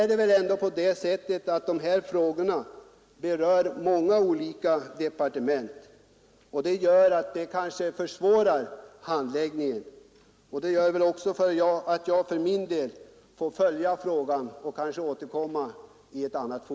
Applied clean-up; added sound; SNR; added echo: none; none; none; none.